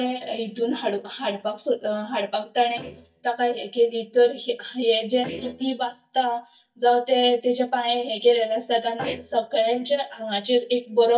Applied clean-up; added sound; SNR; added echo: neural mask model DeepFilterNet 3.